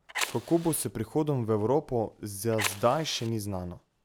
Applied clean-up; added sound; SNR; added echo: none; Fire; 9 dB; none.